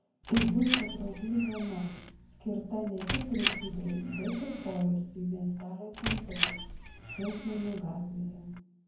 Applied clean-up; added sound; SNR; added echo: none; Squeak; 1 dB; reverberation time 0.9 s.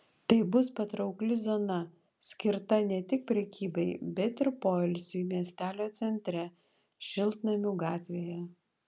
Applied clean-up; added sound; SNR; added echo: none; none; none; none.